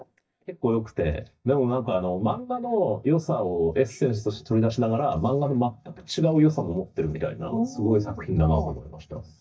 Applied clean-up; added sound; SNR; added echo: neural mask model DeepFilterNet 3.